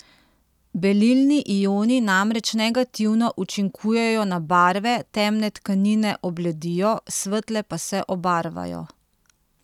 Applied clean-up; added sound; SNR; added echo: none; none; none; none.